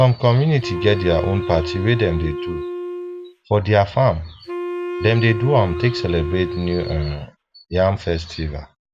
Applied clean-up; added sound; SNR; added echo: none; Wind instrument, woodwind instrument; 8 dB; none.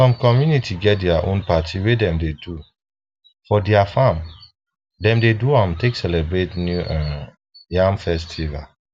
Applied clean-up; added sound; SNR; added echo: none; none; none; none.